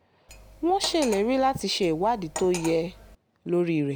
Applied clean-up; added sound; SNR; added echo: none; Cutlery, silverware; 14 dB; none.